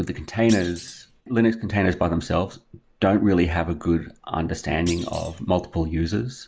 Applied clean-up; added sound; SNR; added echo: none; Thump, thud; 18 dB; none.